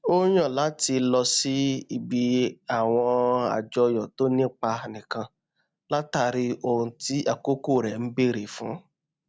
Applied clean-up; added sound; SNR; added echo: none; none; none; none.